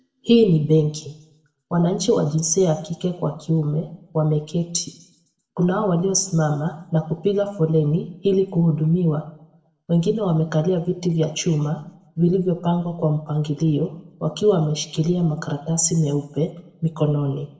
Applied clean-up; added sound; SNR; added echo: none; none; none; reverberation time 0.6 s.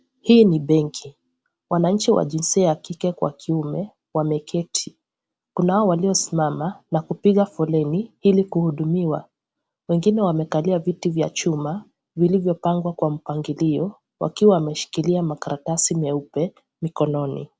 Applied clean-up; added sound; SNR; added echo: none; none; none; none.